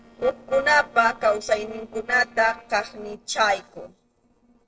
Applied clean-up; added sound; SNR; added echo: neural separator model SepFormer DNS4.